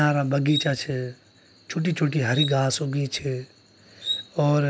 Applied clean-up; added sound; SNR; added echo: none; none; none; none.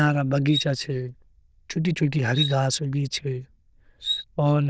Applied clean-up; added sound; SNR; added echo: neural diffusion model UNIVERSE++.